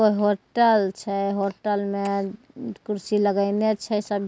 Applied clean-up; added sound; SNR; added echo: none; none; none; none.